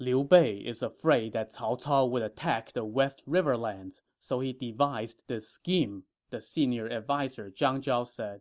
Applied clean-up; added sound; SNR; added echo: none; none; none; none.